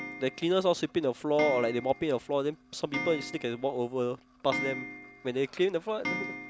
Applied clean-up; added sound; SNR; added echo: none; Clock; 10 dB; none.